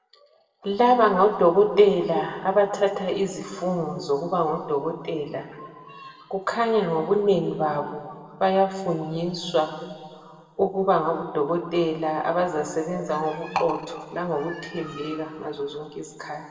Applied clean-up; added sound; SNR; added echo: none; none; none; reverberation time 1.9 s.